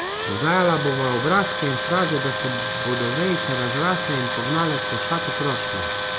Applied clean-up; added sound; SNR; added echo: none; Tools; 2 dB; none.